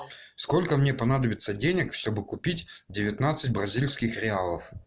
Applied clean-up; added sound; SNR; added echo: none; none; none; none.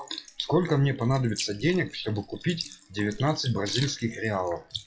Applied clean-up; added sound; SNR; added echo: classical method WPE with log-MMSE.